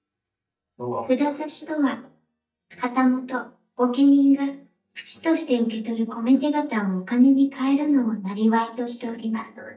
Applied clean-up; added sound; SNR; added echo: neural mask model DeepFilterNet 3.